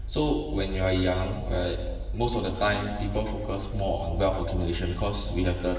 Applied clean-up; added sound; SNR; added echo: none; Domestic sounds, home sounds; 19 dB; reverberation time 1.3 s.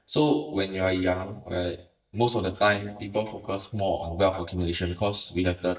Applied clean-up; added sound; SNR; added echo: neural mask model DeepFilterNet 3.